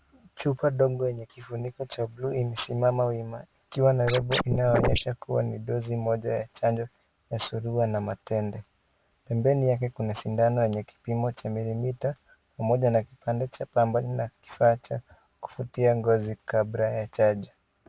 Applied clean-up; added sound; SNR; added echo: neural mask model Resemble Enhance denoiser.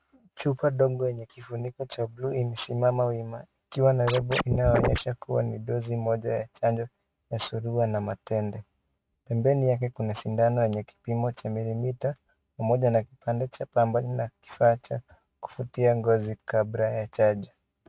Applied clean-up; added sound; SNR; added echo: neural mask model RNNoise.